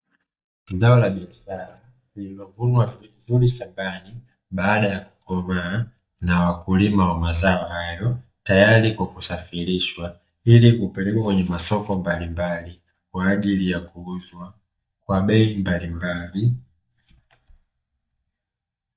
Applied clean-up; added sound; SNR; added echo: neural mask model DeepFilterNet 3.